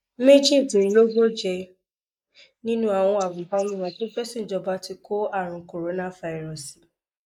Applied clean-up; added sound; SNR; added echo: neural mask model Resemble Enhance denoiser.